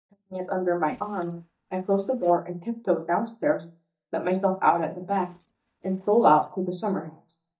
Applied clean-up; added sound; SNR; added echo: neural mask model DeepFilterNet 3.